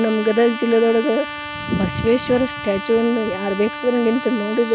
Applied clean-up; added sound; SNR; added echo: none; Trumpet; 11 dB; none.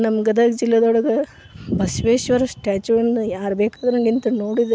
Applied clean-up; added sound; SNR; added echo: none; none; none; none.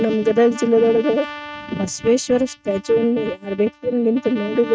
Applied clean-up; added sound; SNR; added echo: neural mask model RNNoise.